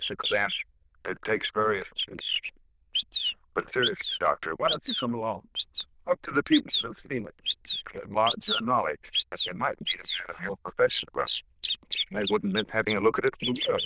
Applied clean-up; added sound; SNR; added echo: neural diffusion model UNIVERSE++.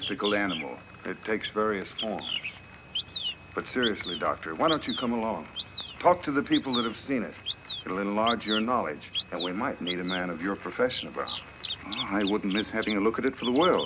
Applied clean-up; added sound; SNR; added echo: none; Bird vocalization, bird call, bird song; 9 dB; none.